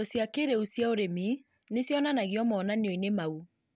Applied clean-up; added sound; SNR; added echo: none; none; none; none.